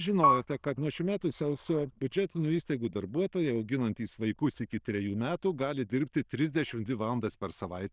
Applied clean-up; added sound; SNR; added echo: neural diffusion model UNIVERSE++.